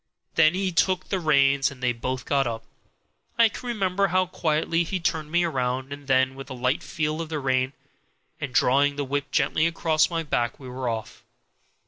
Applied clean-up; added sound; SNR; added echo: none; none; none; none.